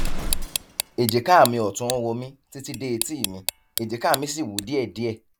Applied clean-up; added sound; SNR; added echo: none; Tick + Explosion; 5 dB; none.